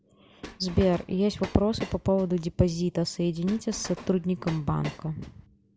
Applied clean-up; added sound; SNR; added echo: none; Train; 16 dB; none.